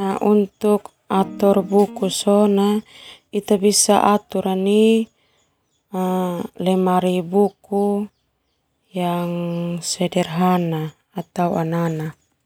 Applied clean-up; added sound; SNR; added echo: none; Guitar; 15 dB; none.